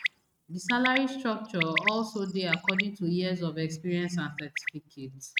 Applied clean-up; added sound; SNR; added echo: neural mask model RNNoise.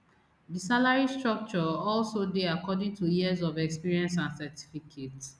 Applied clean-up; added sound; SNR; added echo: none; none; none; none.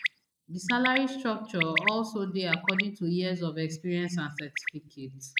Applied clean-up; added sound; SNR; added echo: neural mask model Resemble Enhance denoiser.